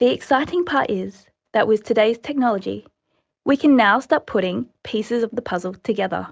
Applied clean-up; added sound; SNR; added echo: none; none; none; none.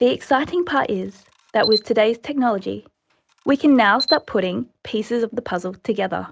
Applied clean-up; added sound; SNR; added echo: none; Camera; 10 dB; none.